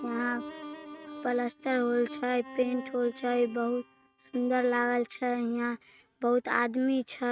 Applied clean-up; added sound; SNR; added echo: neural mask model RNNoise.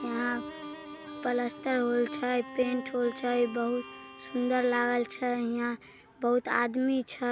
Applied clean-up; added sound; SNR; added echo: none; Bowed string instrument; 14 dB; none.